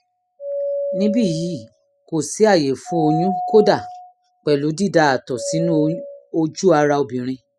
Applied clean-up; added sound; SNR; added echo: classical method spectral subtraction.